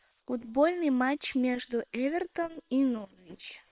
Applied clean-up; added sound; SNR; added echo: neural separator model SepFormer WHAM!.